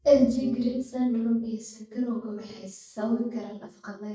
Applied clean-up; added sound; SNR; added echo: neural mask model DeepFilterNet 3.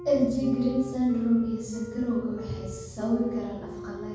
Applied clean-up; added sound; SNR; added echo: none; Wind instrument, woodwind instrument; 13 dB; reverberation time 1.2 s.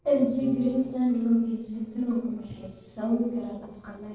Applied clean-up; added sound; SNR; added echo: neural separator model SepFormer DNS4.